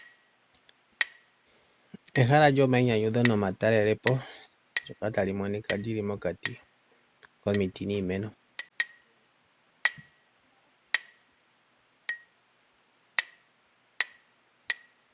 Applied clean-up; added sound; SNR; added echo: none; Chink, clink; -1 dB; none.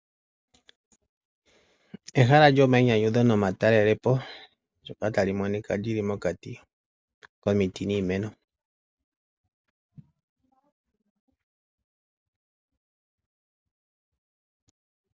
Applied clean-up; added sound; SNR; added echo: none; none; none; none.